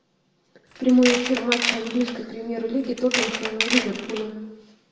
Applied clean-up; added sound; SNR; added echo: none; Tools; 4 dB; reverberation time 1.1 s.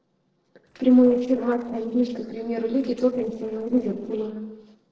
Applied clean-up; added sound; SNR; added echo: neural separator model SepFormer DNS4.